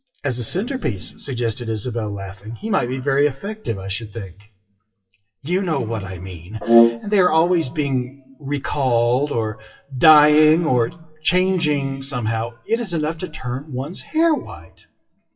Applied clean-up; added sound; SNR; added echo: classical method WPE with log-MMSE.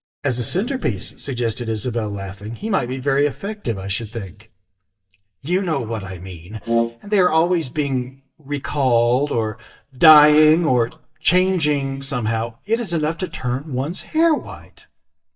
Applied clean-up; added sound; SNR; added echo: neural mask model DeepFilterNet 3.